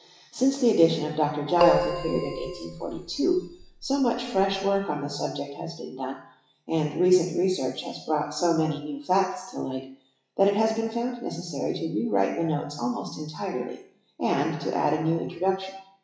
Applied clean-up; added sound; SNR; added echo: classical method WPE with log-MMSE.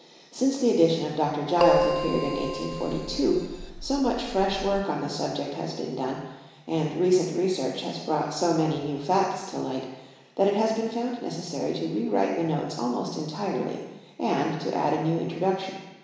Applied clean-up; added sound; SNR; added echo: none; Keyboard (musical); 3 dB; reverberation time 1.0 s.